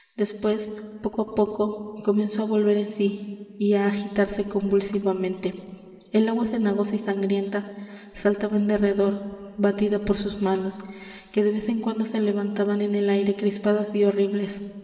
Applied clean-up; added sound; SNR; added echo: none; none; none; reverberation time 2.4 s.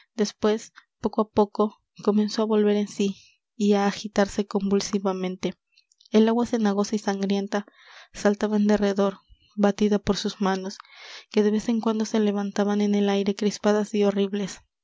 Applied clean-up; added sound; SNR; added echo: none; none; none; none.